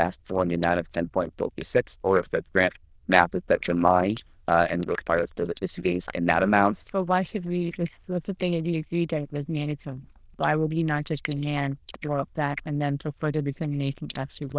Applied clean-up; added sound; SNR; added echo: neural diffusion model UNIVERSE++.